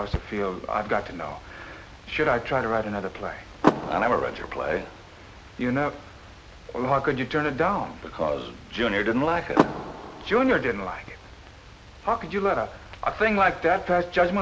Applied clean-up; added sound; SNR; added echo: none; Car; 5 dB; none.